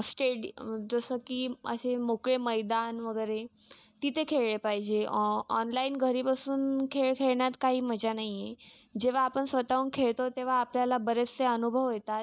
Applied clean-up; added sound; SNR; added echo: none; none; none; none.